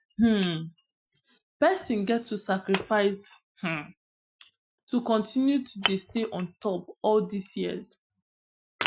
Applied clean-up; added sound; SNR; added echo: classical method Wiener filter.